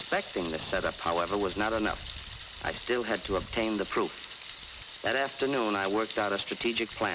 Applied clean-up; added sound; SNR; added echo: none; Thunder; 9 dB; none.